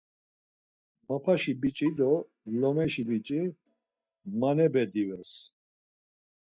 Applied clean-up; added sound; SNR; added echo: neural mask model DeepFilterNet 3.